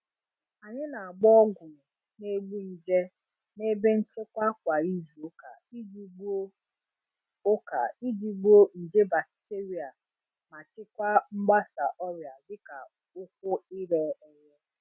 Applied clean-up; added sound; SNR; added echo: none; none; none; none.